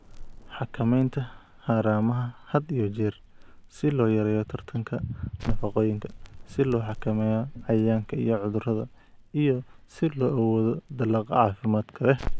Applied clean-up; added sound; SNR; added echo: none; Crackle; 11 dB; none.